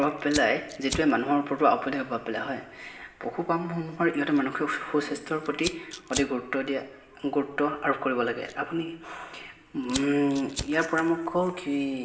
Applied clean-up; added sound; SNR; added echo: none; Fire; 15 dB; reverberation time 0.9 s.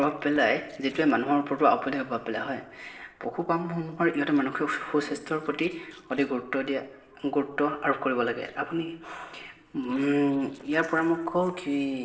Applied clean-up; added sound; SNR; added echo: neural separator model SepFormer DNS4.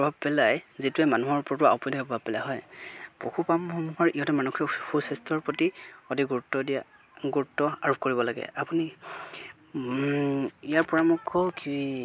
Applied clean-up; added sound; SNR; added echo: none; none; none; none.